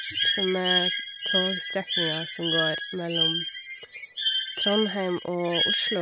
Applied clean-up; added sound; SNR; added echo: none; Bird; -4 dB; none.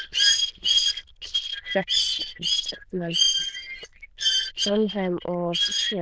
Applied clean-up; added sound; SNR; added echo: neural diffusion model UNIVERSE++.